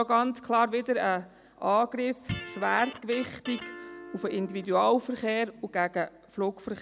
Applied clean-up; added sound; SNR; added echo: none; Electric guitar; 14 dB; none.